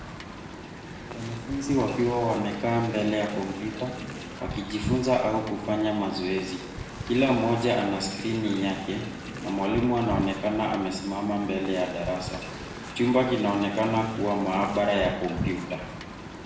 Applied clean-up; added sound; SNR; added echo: none; Wind; 9 dB; reverberation time 0.9 s.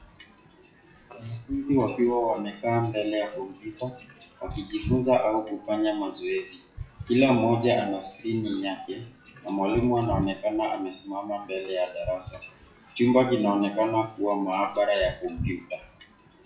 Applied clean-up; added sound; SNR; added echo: classical method WPE with log-MMSE.